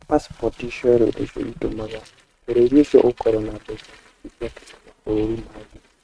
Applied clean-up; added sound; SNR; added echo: neural mask model RNNoise.